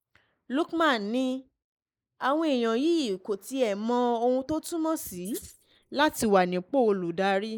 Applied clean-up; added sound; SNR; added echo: neural mask model Resemble Enhance denoiser.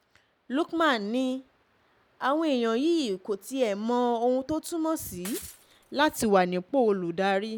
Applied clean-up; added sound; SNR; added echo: none; Shatter / Crushing; 18 dB; none.